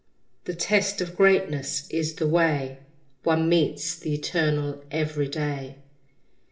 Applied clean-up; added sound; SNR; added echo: none; none; none; reverberation time 0.5 s.